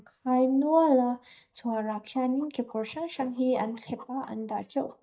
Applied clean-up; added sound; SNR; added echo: neural mask model DeepFilterNet 3.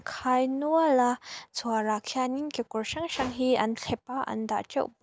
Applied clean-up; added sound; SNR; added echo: none; none; none; none.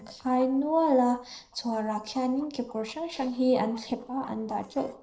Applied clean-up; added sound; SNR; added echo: neural separator model SepFormer DNS4.